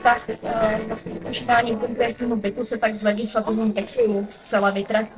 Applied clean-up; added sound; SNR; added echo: neural separator model SepFormer DNS4.